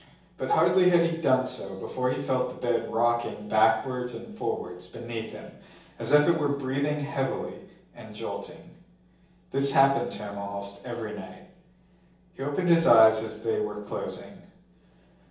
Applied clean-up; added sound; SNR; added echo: none; none; none; reverberation time 0.7 s.